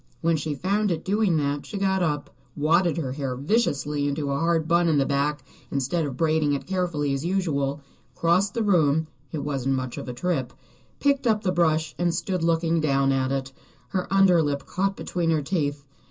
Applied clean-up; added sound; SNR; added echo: none; none; none; reverberation time 0.2 s.